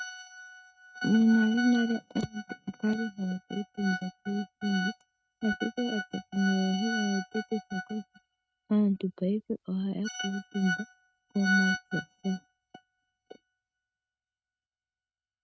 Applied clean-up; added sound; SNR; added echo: neural mask model RNNoise.